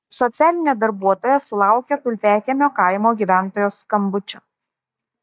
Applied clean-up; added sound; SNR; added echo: neural mask model DeepFilterNet 3.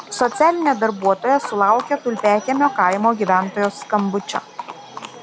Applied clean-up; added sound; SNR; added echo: none; Livestock, farm animals, working animals; 14 dB; none.